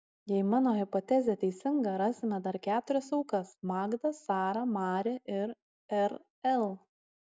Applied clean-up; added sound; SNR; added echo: none; none; none; none.